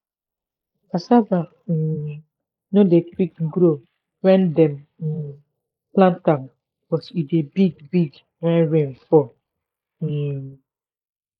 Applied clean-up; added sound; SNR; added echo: neural mask model Resemble Enhance denoiser.